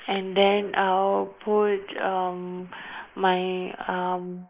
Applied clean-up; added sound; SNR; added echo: neural mask model Resemble Enhance denoiser.